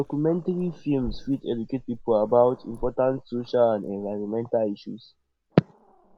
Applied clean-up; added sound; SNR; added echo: none; Growling; 17 dB; none.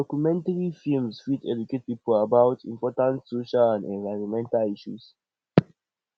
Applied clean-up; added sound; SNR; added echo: none; none; none; none.